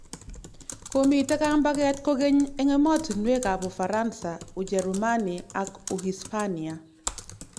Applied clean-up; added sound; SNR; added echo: none; Typing; 14 dB; none.